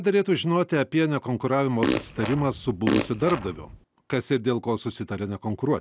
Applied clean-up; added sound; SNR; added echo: none; Fart; 4 dB; none.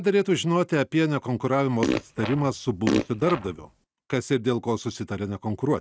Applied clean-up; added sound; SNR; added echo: neural mask model RNNoise.